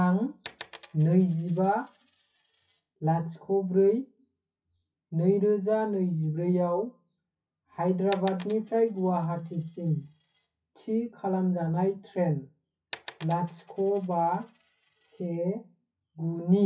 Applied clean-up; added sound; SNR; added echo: classical method WPE with log-MMSE.